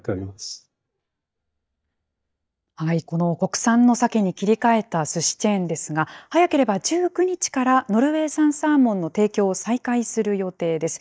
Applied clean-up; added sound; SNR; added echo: neural mask model DeepFilterNet 3.